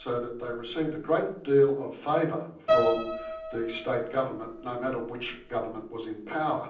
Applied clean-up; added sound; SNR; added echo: none; Piano; 6 dB; reverberation time 0.6 s.